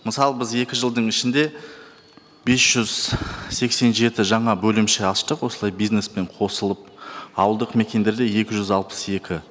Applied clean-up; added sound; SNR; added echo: none; none; none; none.